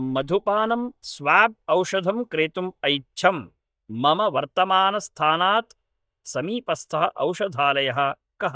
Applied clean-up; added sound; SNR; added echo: neural mask model DeepFilterNet 3.